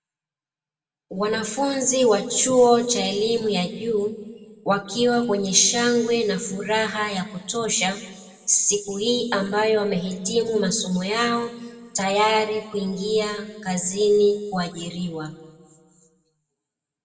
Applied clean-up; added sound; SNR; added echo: none; none; none; reverberation time 1.4 s.